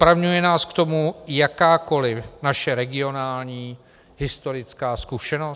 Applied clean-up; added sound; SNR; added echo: none; none; none; none.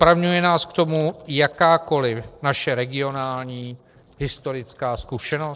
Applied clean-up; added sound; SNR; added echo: neural separator model SepFormer DNS4.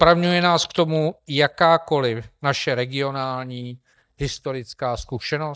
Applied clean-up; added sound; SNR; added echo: neural mask model DeepFilterNet 3.